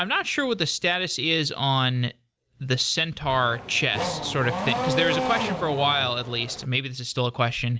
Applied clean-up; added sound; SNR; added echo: none; Race car, auto racing / Accelerating, revving, vroom; 4 dB; none.